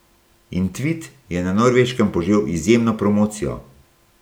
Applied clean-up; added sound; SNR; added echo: none; none; none; none.